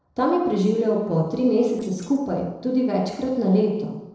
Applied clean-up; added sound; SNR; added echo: neural separator model SepFormer DNS4.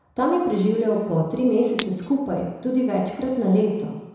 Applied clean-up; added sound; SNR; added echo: none; Shatter; 11 dB; reverberation time 1.0 s.